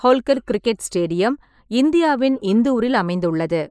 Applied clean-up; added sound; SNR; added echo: neural mask model Resemble Enhance denoiser.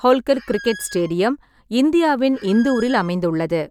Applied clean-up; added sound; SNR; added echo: none; Squeak; 18 dB; none.